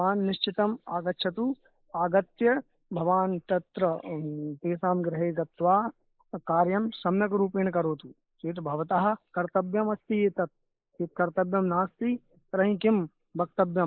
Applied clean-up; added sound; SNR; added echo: neural mask model Resemble Enhance denoiser.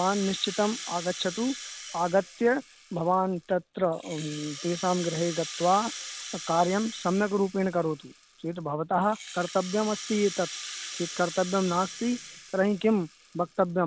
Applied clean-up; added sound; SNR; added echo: none; Rattle (instrument); 13 dB; none.